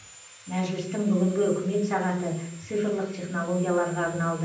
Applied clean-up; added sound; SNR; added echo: none; Sawing; 19 dB; reverberation time 0.6 s.